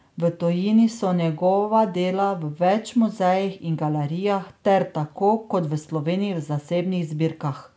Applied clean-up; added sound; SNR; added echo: none; none; none; none.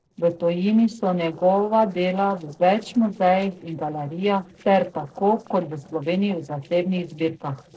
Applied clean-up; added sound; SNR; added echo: neural separator model SepFormer DNS4.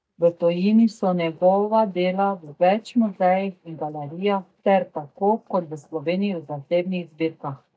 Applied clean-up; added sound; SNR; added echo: neural mask model DeepFilterNet 3.